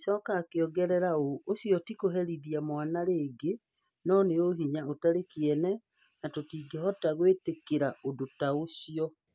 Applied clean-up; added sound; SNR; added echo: none; none; none; none.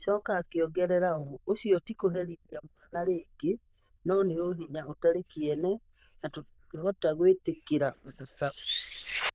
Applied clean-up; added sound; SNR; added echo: neural diffusion model UNIVERSE++.